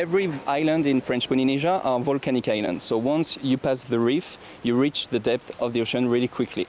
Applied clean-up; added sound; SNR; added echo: none; none; none; none.